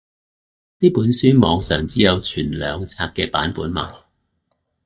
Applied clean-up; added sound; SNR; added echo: neural mask model DeepFilterNet 3.